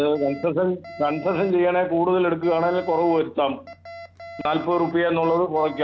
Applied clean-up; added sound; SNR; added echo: none; Alarm; 19 dB; none.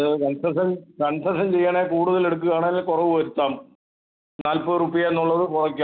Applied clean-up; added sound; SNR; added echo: none; none; none; none.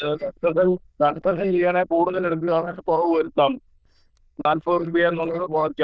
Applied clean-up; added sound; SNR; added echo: neural diffusion model UNIVERSE++.